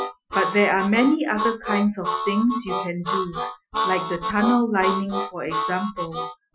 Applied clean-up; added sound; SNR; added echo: classical method Wiener filter.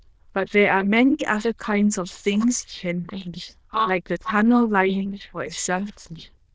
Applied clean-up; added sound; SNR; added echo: neural diffusion model UNIVERSE++.